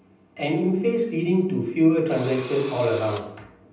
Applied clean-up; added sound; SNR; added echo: none; Engine / Drill; 17 dB; reverberation time 0.6 s.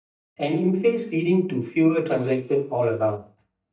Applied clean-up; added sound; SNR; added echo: neural mask model DeepFilterNet 3.